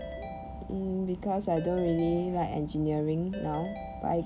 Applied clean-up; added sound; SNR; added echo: none; Ringtone / Keyboard (musical); 13 dB; none.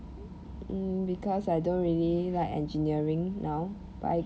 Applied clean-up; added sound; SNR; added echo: none; none; none; none.